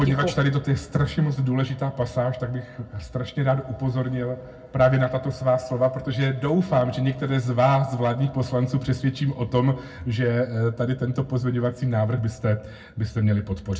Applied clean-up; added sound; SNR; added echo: none; none; none; reverberation time 0.4 s.